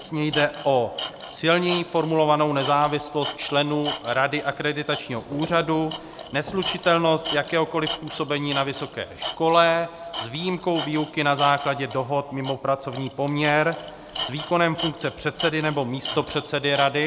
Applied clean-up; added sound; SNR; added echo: none; Tools; 12 dB; none.